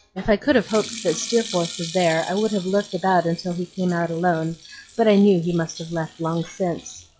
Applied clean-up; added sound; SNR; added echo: classical method log-MMSE.